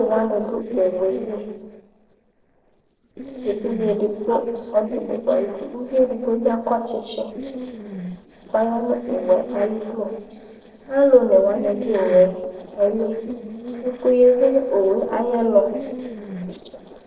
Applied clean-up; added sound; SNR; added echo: neural separator model SepFormer DNS4.